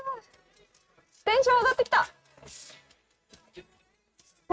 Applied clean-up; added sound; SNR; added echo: neural mask model RNNoise.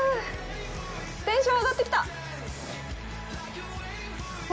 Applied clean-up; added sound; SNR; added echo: none; none; none; none.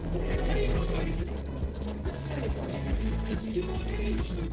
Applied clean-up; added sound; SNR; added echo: neural separator model SepFormer DNS4.